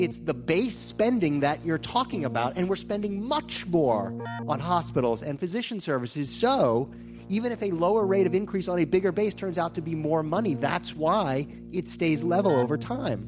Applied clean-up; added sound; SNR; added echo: none; Keyboard (musical); 13 dB; none.